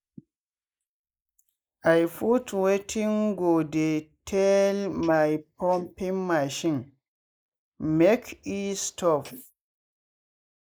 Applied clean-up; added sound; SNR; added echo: neural mask model Resemble Enhance denoiser.